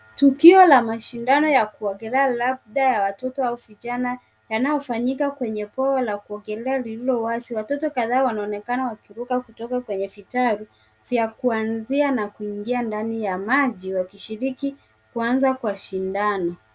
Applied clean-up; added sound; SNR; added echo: none; none; none; none.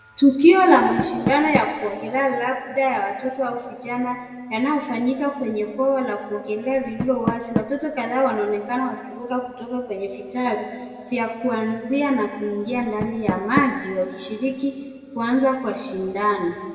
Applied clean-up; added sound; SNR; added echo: none; Door; 12 dB; reverberation time 2.1 s.